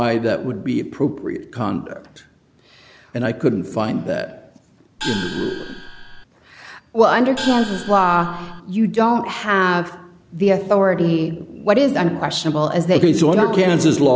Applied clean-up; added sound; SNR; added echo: none; Gong; 12 dB; none.